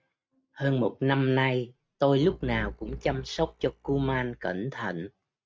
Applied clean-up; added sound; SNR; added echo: neural mask model RNNoise.